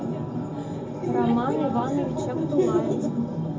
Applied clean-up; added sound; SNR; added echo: none; none; none; reverberation time 0.4 s.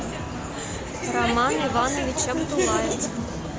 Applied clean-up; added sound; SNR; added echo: none; none; none; none.